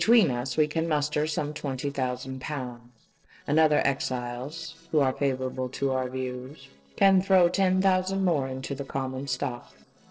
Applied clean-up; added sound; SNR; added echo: neural separator model SepFormer DNS4.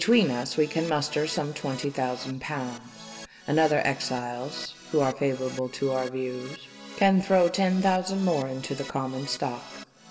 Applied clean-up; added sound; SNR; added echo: none; Keyboard (musical); 17 dB; reverberation time 1.4 s.